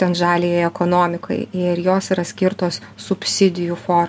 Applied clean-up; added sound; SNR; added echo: none; none; none; none.